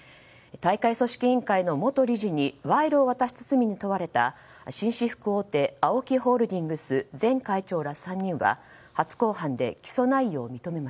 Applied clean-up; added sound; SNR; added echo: none; none; none; none.